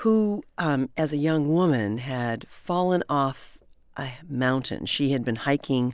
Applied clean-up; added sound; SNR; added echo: none; none; none; none.